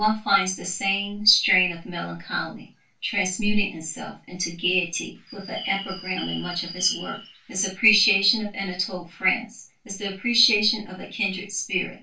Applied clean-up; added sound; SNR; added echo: none; Bird; 11 dB; reverberation time 0.2 s.